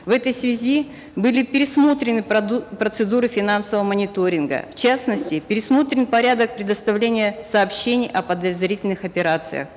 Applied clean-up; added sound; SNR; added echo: none; none; none; none.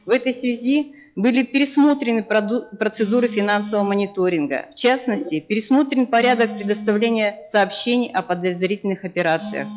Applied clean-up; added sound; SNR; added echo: classical method log-MMSE.